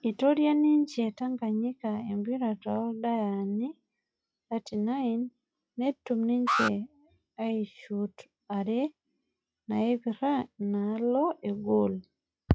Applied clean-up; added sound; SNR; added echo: classical method log-MMSE.